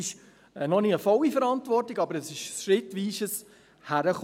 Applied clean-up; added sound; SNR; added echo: none; none; none; none.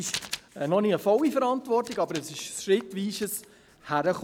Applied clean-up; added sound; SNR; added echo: none; Writing; 16 dB; none.